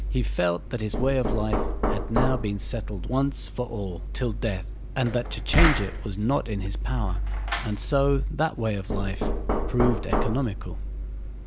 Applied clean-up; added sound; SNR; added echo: none; Knock; -1 dB; none.